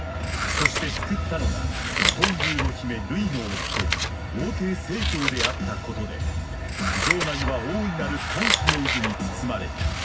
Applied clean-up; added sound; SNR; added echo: none; Scissors; 2 dB; reverberation time 0.4 s.